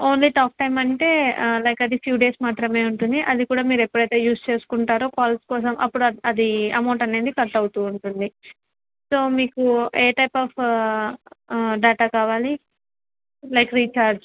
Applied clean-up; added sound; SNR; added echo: none; none; none; none.